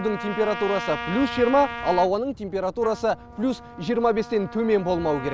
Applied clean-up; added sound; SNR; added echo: none; Trumpet; 11 dB; none.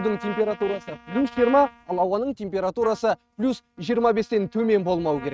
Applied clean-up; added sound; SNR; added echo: neural mask model RNNoise.